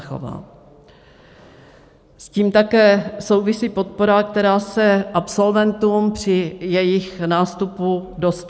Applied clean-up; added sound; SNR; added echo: none; none; none; none.